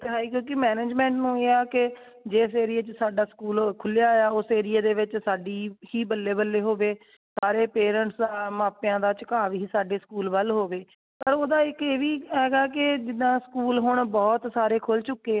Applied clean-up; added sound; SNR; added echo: none; none; none; none.